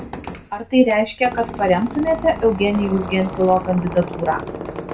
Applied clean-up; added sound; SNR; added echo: none; Squeak; 11 dB; reverberation time 0.2 s.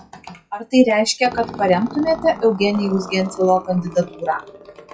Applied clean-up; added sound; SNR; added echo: classical method WPE with log-MMSE.